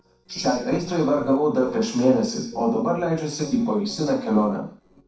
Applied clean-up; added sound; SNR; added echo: neural separator model SepFormer DNS4.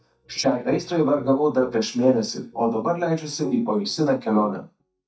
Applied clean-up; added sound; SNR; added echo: neural mask model DeepFilterNet 3.